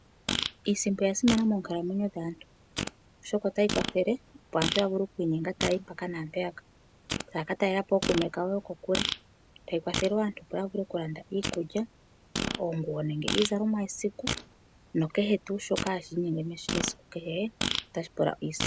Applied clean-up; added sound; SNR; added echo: none; Fart; 7 dB; none.